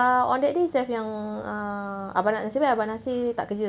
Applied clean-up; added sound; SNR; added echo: none; none; none; none.